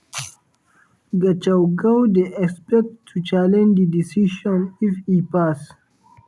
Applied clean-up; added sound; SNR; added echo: none; none; none; none.